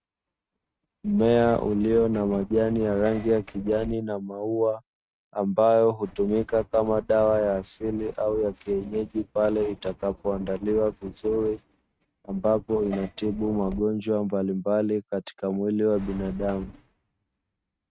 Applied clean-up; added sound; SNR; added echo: neural mask model RNNoise.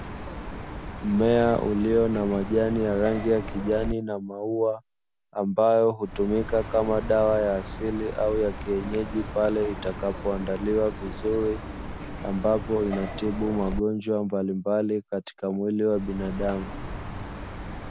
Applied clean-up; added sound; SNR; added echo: none; Chirp, tweet; 10 dB; none.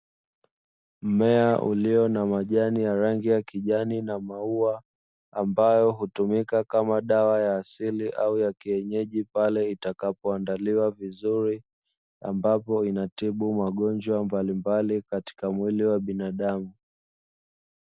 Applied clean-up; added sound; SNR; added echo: none; none; none; none.